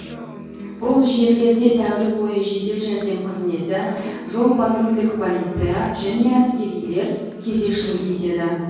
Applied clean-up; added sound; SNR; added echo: none; Acoustic guitar; 14 dB; reverberation time 1.3 s.